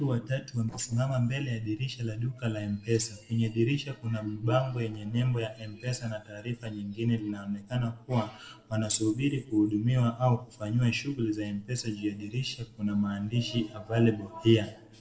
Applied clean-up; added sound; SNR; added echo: neural separator model SepFormer DNS4.